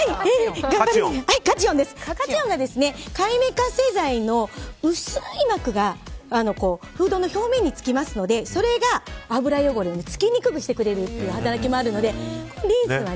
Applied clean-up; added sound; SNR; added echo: none; none; none; none.